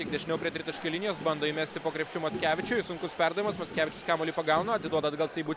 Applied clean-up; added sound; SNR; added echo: none; Sink (filling or washing) / Liquid; 18 dB; none.